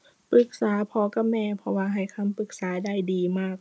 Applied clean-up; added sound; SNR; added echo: none; none; none; none.